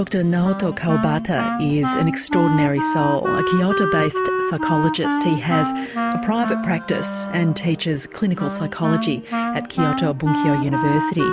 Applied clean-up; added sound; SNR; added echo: none; Wind instrument, woodwind instrument; 2 dB; none.